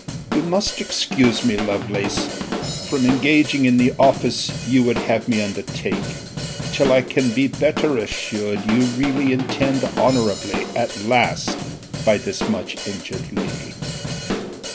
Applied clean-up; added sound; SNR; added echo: none; Drum / Drum kit; 7 dB; none.